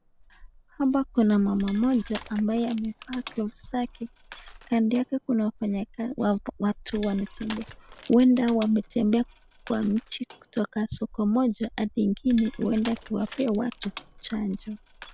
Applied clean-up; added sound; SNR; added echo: none; Crushing; 17 dB; none.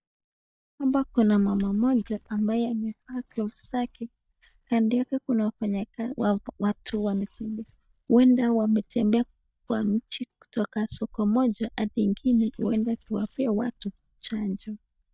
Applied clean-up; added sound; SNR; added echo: neural mask model DeepFilterNet 3.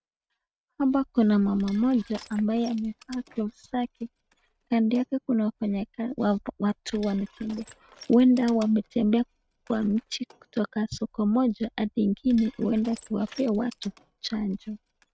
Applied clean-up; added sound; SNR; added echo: neural mask model RNNoise.